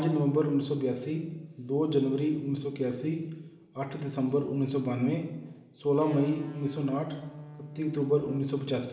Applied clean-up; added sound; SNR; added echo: none; Electric guitar; 14 dB; reverberation time 1.1 s.